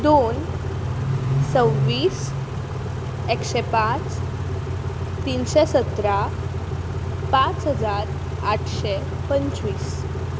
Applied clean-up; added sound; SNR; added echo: none; Idling / Accelerating, revving, vroom / Car; 1 dB; none.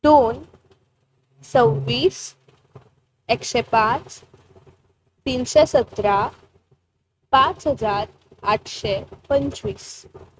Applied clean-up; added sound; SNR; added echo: neural mask model RNNoise.